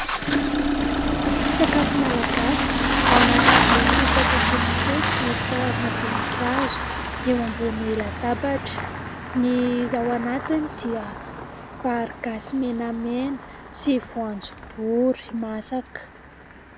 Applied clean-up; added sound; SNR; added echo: none; Engine starting; -3 dB; none.